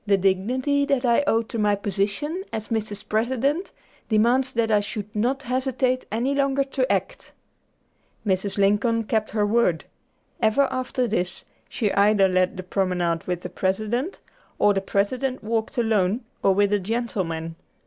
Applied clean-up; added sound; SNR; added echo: none; none; none; none.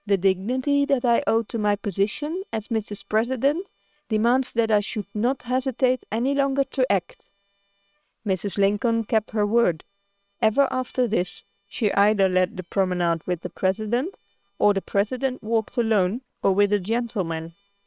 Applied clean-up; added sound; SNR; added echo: neural separator model SepFormer WHAM!.